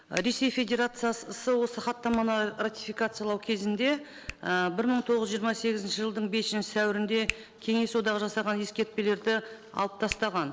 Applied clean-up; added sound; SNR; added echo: none; Hands; 18 dB; none.